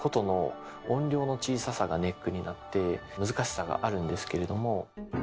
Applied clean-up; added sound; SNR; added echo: none; none; none; none.